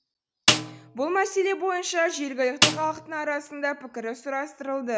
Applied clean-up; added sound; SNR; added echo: none; Snare drum; 0 dB; none.